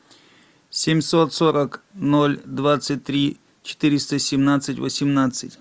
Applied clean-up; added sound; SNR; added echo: none; none; none; none.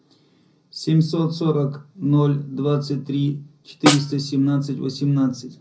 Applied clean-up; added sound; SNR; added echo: none; Snare drum; 0 dB; reverberation time 0.4 s.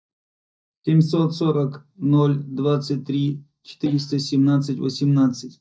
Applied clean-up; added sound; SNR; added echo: neural mask model DeepFilterNet 3.